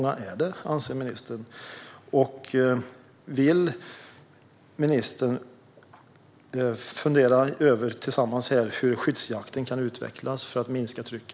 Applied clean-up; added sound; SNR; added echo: none; none; none; none.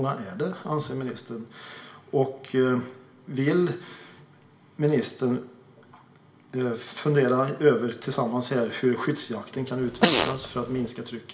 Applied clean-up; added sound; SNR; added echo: none; Fart; -1 dB; reverberation time 0.5 s.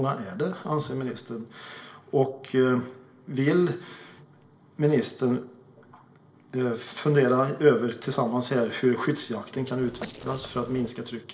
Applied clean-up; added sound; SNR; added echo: neural separator model SepFormer DNS4.